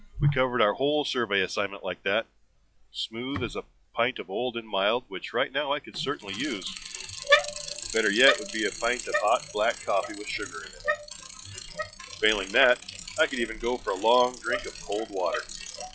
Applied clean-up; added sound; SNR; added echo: classical method log-MMSE.